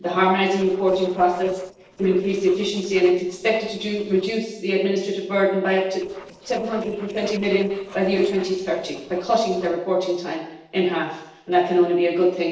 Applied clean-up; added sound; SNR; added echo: neural separator model SepFormer DNS4.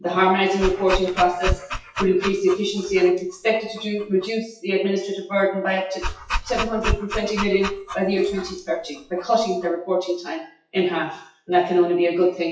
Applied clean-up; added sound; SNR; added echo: classical method WPE with log-MMSE.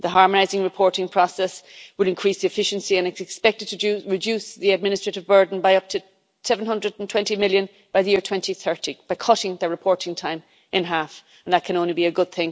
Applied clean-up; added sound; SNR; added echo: none; none; none; none.